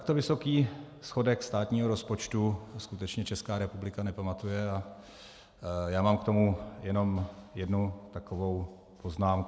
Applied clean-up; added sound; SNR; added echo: none; none; none; none.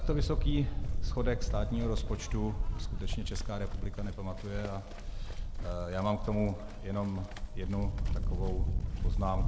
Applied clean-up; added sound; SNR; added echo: none; Livestock, farm animals, working animals; -3 dB; none.